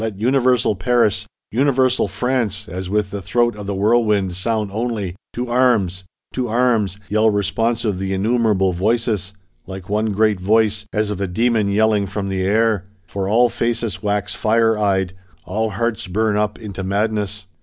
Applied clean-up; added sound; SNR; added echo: none; none; none; none.